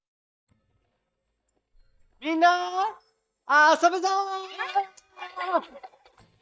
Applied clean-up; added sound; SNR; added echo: neural mask model DeepFilterNet 3.